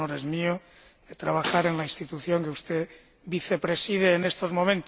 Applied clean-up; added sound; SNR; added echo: none; Snare drum; 11 dB; none.